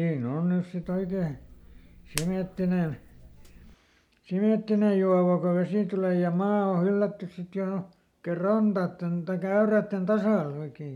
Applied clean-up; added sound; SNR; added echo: none; Hands; 17 dB; none.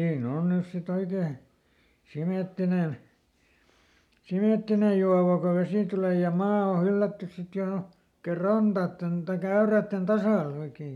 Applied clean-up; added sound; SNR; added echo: none; none; none; none.